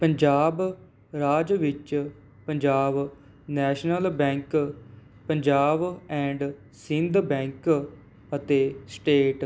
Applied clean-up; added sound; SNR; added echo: none; none; none; none.